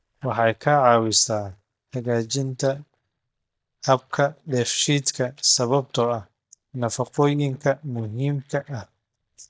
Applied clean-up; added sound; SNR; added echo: neural mask model DeepFilterNet 3.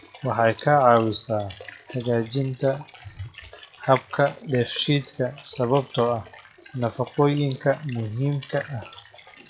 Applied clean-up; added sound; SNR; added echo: classical method WPE with log-MMSE.